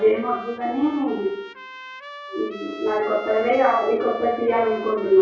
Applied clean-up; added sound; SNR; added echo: none; Trumpet; 16 dB; reverberation time 0.6 s.